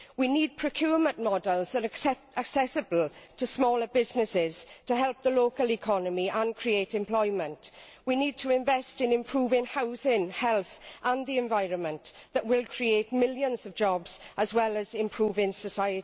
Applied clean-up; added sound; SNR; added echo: none; none; none; none.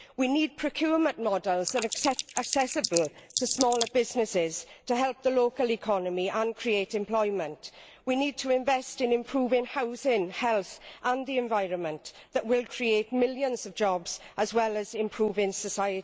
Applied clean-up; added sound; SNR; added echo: neural mask model Resemble Enhance denoiser.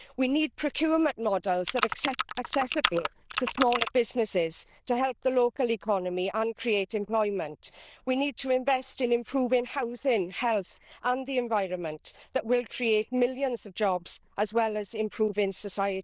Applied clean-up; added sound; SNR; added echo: neural diffusion model UNIVERSE++.